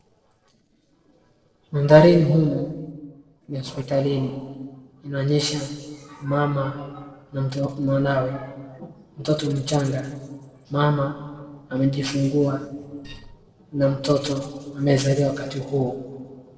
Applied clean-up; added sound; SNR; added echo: neural separator model SepFormer DNS4.